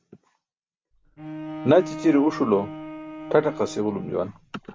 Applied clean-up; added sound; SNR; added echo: none; Bowed string instrument; 12 dB; none.